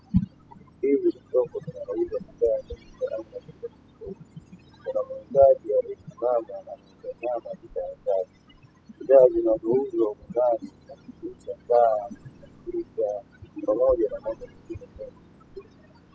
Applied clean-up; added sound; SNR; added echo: classical method spectral subtraction.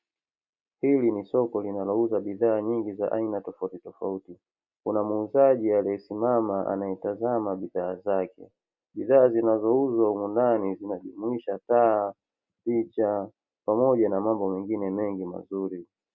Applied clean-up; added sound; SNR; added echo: none; none; none; none.